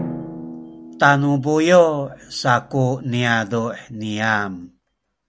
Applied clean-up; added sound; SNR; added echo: none; Drum; 17 dB; none.